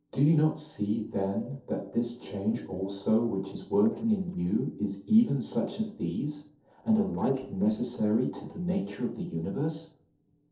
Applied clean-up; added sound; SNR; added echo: neural separator model SepFormer DNS4.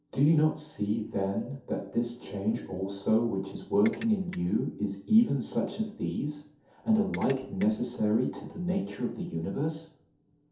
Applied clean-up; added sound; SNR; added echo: none; Ratchet, pawl; 10 dB; reverberation time 0.5 s.